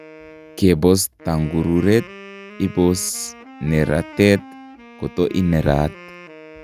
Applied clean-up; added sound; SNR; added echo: none; Wind instrument, woodwind instrument; 19 dB; none.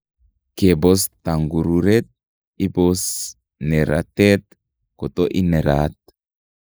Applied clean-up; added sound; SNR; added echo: neural mask model Resemble Enhance denoiser.